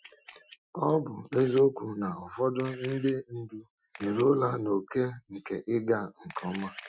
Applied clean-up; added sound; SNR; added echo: classical method Wiener filter.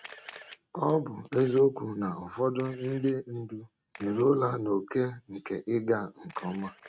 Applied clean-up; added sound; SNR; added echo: neural mask model RNNoise.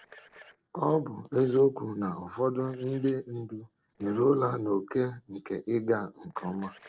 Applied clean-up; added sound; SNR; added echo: neural separator model SepFormer DNS4.